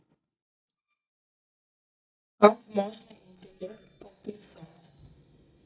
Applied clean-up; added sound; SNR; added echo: neural mask model DeepFilterNet 3.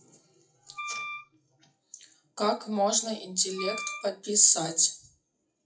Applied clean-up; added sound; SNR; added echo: classical method WPE with log-MMSE.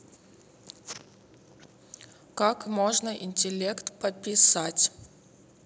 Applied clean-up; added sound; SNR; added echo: none; none; none; none.